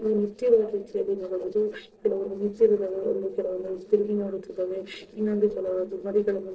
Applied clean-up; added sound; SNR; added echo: neural separator model SepFormer DNS4.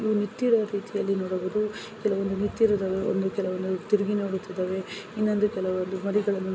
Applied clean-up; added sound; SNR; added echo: none; none; none; none.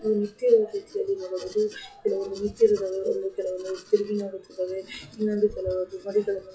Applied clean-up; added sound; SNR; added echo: classical method WPE with log-MMSE.